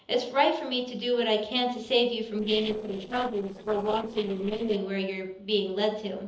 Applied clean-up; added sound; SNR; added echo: neural separator model SepFormer DNS4.